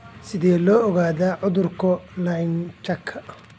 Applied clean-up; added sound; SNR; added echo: none; none; none; none.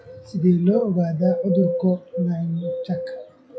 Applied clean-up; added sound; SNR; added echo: classical method WPE with log-MMSE.